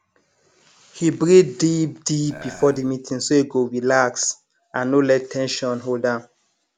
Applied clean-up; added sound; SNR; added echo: none; Burping, eructation; 18 dB; none.